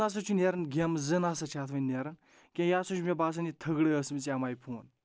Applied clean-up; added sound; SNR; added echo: none; none; none; none.